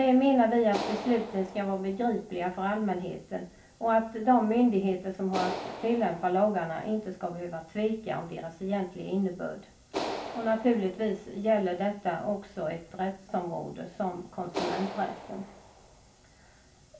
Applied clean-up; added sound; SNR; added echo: none; Clapping; 13 dB; reverberation time 0.3 s.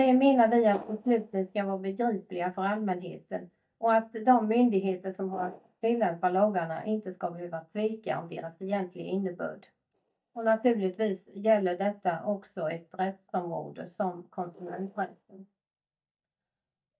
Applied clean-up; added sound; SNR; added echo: neural mask model DeepFilterNet 3.